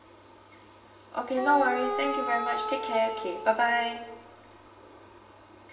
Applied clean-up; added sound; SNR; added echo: none; Wind instrument, woodwind instrument; 4 dB; reverberation time 1.0 s.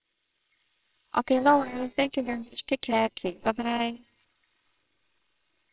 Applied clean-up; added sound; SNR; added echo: neural separator model SepFormer WHAMR!.